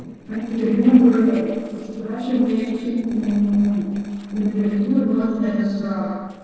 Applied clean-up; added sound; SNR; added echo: neural separator model SepFormer DNS4.